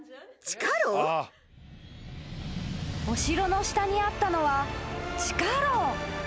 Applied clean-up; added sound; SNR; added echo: none; none; none; none.